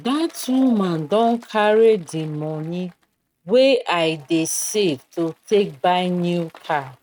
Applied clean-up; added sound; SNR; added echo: neural mask model RNNoise.